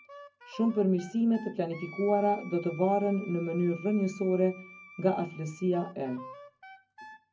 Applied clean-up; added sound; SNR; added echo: none; Wind instrument, woodwind instrument; 19 dB; reverberation time 0.3 s.